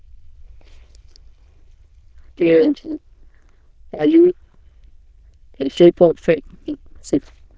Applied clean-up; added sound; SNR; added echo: neural diffusion model UNIVERSE++.